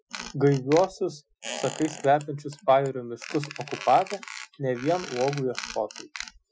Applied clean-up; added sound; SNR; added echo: classical method Wiener filter.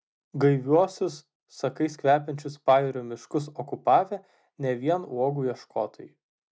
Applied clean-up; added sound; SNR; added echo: none; none; none; none.